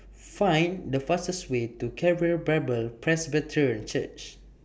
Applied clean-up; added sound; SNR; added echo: none; none; none; none.